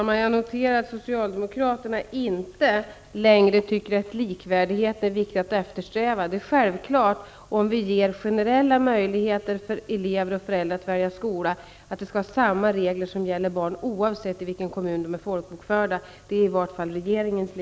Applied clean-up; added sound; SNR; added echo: none; none; none; none.